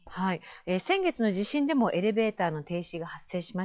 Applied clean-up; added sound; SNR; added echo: classical method log-MMSE.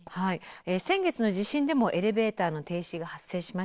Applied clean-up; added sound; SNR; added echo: neural separator model SepFormer DNS4.